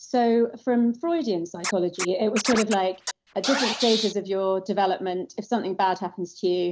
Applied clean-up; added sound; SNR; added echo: none; Scratching (performance technique); 6 dB; none.